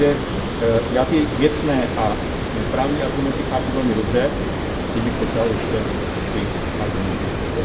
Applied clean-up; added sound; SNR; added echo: none; Water; 1 dB; reverberation time 0.4 s.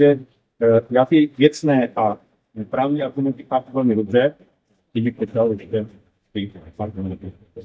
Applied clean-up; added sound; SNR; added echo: neural mask model DeepFilterNet 3.